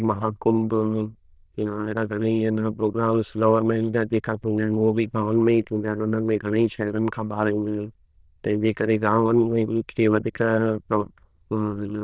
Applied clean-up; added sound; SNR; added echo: neural diffusion model UNIVERSE++.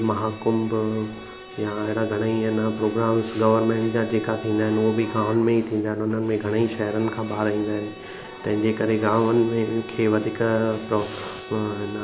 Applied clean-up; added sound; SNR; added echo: none; Bowed string instrument; 17 dB; none.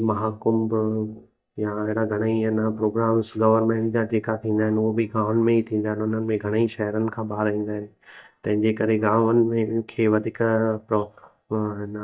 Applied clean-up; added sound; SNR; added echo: neural mask model DeepFilterNet 3.